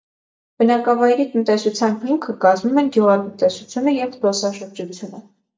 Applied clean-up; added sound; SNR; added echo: neural mask model DeepFilterNet 3.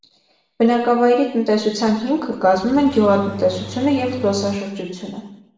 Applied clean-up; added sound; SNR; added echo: none; Engine starting; 16 dB; reverberation time 0.8 s.